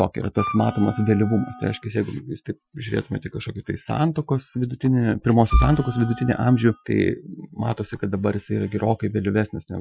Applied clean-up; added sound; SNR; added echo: classical method Wiener filter.